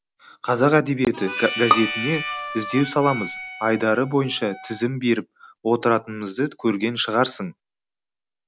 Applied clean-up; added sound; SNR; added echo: none; Bowed string instrument + Harmonica; 5 dB; none.